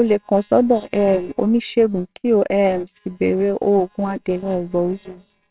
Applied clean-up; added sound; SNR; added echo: neural separator model SepFormer WHAMR!.